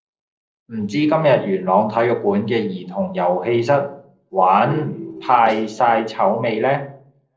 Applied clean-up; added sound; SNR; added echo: neural separator model SepFormer DNS4.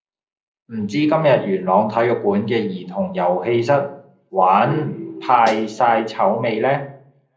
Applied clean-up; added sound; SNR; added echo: none; Snare drum; 15 dB; reverberation time 0.4 s.